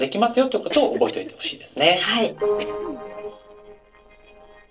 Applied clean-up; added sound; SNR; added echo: neural separator model SepFormer DNS4.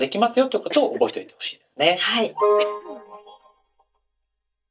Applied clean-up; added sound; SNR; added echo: neural mask model DeepFilterNet 3.